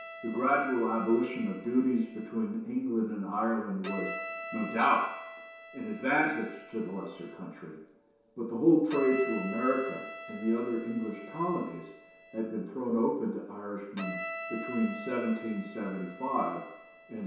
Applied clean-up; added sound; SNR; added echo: none; Bowed string instrument; 12 dB; reverberation time 0.7 s.